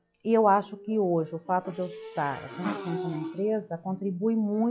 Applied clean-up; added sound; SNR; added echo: classical method log-MMSE.